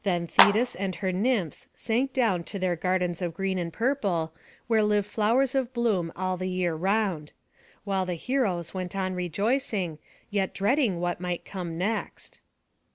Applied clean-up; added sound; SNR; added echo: none; Clapping; -4 dB; none.